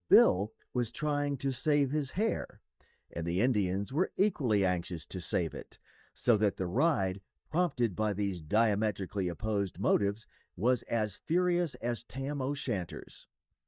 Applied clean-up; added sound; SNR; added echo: neural mask model DeepFilterNet 3.